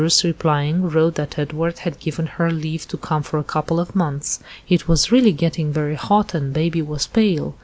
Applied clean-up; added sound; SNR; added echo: none; none; none; none.